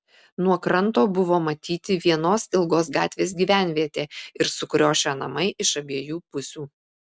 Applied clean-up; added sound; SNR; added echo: none; none; none; none.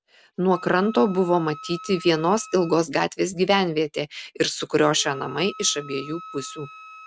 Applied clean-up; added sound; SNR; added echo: none; Wind instrument, woodwind instrument; 19 dB; none.